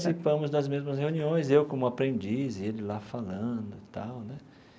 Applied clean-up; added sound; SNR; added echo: none; none; none; none.